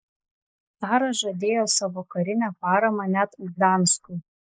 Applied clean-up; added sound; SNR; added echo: neural mask model Resemble Enhance denoiser.